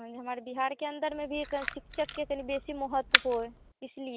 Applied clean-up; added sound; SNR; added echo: none; Camera; 0 dB; none.